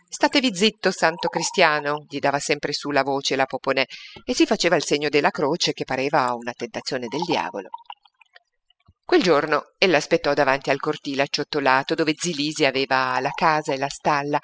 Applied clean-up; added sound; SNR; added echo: classical method spectral subtraction.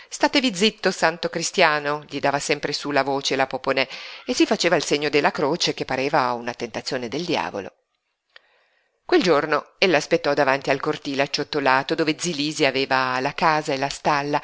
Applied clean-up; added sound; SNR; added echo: none; none; none; none.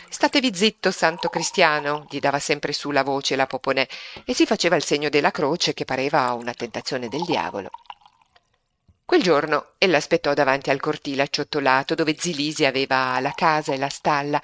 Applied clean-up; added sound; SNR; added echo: neural mask model RNNoise.